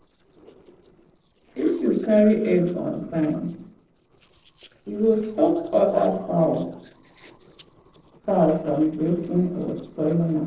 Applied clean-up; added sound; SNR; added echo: neural separator model SepFormer DNS4.